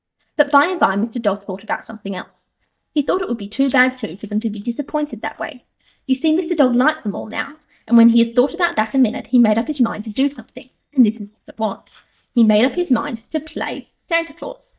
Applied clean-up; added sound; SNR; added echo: neural mask model DeepFilterNet 3.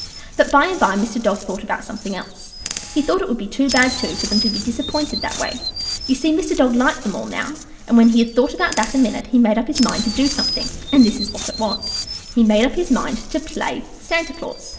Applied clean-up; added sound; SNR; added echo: none; Chirp, tweet; 10 dB; reverberation time 2.6 s.